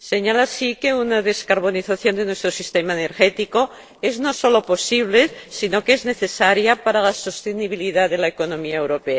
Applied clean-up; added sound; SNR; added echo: neural separator model SepFormer DNS4.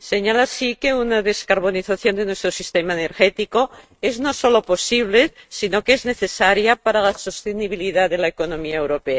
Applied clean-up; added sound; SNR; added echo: neural mask model RNNoise.